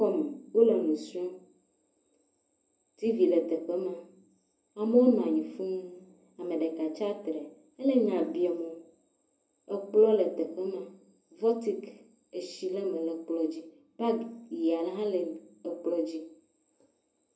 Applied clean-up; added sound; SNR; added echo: none; none; none; reverberation time 0.3 s.